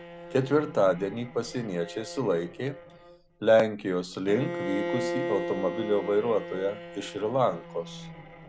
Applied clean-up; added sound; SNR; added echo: none; Bowed string instrument; 9 dB; none.